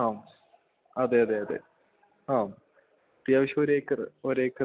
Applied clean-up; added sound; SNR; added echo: none; none; none; none.